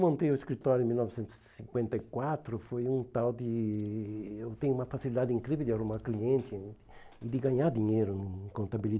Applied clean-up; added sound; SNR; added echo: none; Bird vocalization, bird call, bird song; -3 dB; none.